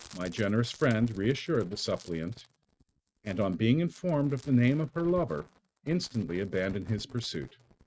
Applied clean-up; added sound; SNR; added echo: neural mask model RNNoise.